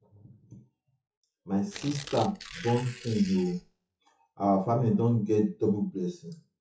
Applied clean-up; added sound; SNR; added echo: classical method WPE with log-MMSE.